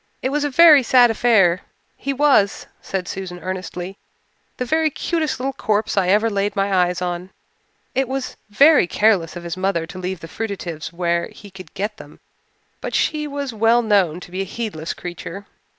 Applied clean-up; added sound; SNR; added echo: none; none; none; none.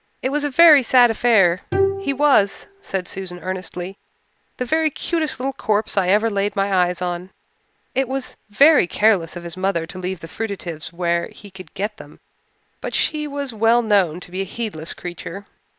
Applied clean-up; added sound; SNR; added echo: none; Bowed string instrument; 6 dB; none.